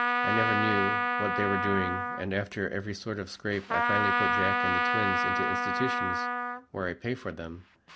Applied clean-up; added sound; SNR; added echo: none; Trumpet; -4 dB; none.